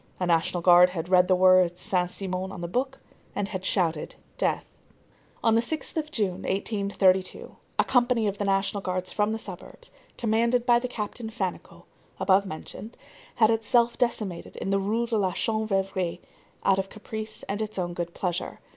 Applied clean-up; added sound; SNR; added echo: none; none; none; none.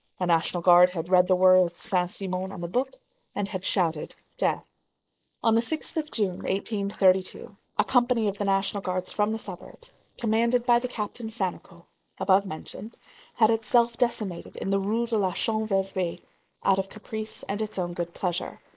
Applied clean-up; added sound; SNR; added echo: neural mask model Resemble Enhance denoiser.